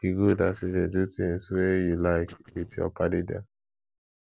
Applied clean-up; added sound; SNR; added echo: neural separator model SepFormer DNS4.